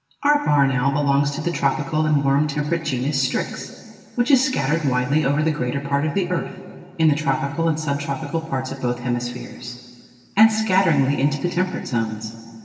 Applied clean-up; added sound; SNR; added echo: none; none; none; reverberation time 2.3 s.